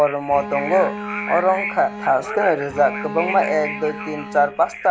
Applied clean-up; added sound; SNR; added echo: none; Bowed string instrument; 12 dB; none.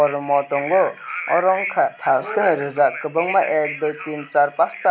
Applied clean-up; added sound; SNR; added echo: none; none; none; none.